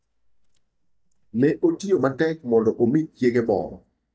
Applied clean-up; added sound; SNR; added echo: neural mask model DeepFilterNet 3.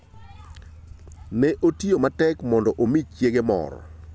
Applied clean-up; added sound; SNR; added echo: none; none; none; none.